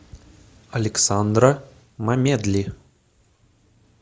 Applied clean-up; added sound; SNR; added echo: none; none; none; none.